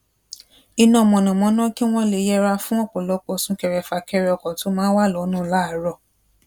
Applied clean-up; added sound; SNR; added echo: none; none; none; none.